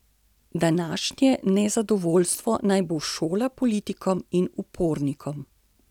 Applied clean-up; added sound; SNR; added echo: none; none; none; none.